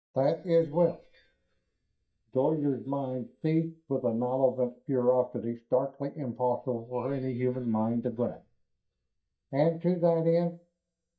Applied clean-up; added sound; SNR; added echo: neural mask model DeepFilterNet 3.